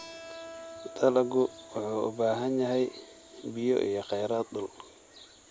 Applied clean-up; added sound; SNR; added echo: none; Keyboard (musical); 19 dB; none.